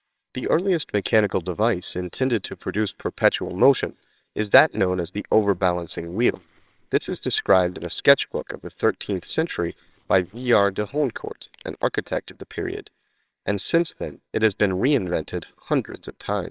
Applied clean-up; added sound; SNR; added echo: neural separator model SepFormer WHAMR!.